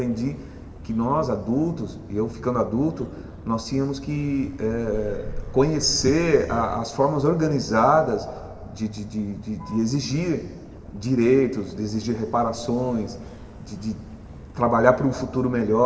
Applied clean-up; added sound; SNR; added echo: none; Motor vehicle (road); 15 dB; reverberation time 1.6 s.